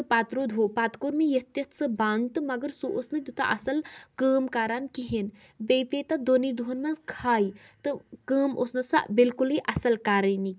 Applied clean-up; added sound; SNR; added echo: none; none; none; none.